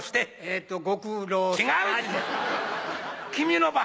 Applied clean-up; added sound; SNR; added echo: none; none; none; none.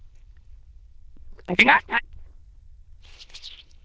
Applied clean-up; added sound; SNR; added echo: neural diffusion model UNIVERSE++.